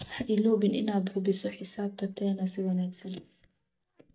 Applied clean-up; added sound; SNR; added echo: neural mask model DeepFilterNet 3.